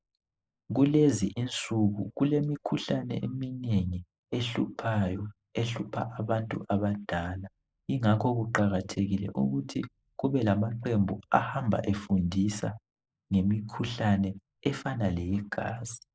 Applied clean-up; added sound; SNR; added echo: neural mask model Resemble Enhance denoiser.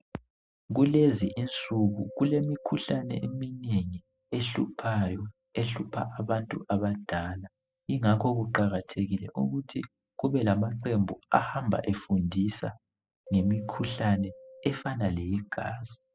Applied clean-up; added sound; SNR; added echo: classical method spectral subtraction.